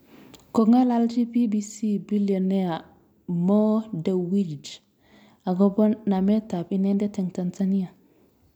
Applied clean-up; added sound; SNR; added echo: none; none; none; none.